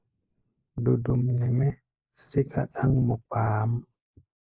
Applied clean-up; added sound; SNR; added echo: neural mask model Resemble Enhance denoiser.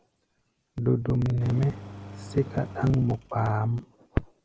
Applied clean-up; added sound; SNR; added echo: none; Engine; 16 dB; none.